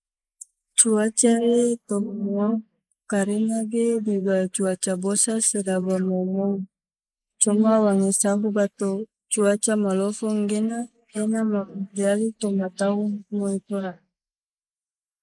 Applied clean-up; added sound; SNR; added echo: neural mask model Resemble Enhance denoiser.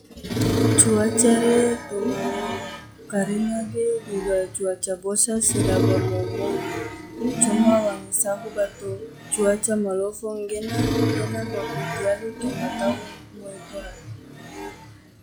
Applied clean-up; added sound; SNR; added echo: classical method log-MMSE.